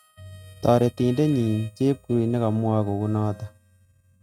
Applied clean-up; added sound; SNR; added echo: neural mask model RNNoise.